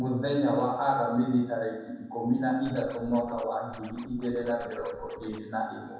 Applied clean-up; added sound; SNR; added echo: none; Scratching (performance technique); 18 dB; reverberation time 1.0 s.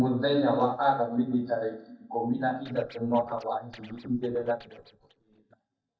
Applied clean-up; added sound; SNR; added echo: neural mask model DeepFilterNet 3.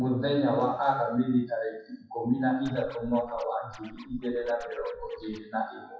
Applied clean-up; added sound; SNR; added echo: classical method WPE with log-MMSE.